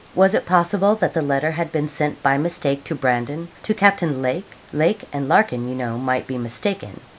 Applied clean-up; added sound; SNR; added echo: none; none; none; none.